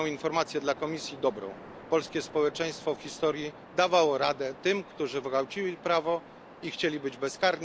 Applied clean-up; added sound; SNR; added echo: none; Waves, surf; 18 dB; none.